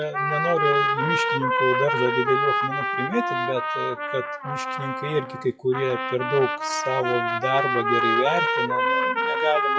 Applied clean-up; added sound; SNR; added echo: classical method WPE with log-MMSE.